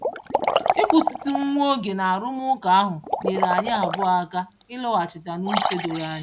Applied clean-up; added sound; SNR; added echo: none; Liquid; 3 dB; none.